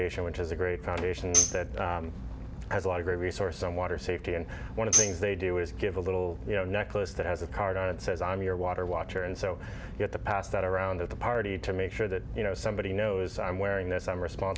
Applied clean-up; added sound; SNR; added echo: none; Tambourine; 0 dB; none.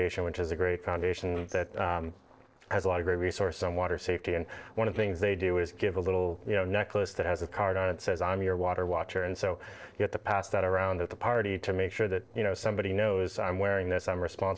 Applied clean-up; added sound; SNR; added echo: neural separator model SepFormer DNS4.